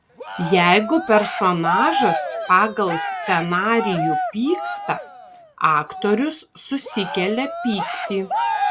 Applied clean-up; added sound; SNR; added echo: none; Cheering; 5 dB; none.